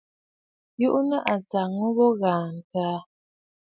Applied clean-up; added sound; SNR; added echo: neural mask model RNNoise.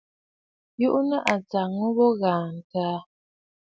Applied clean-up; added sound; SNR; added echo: none; Finger snapping; 14 dB; none.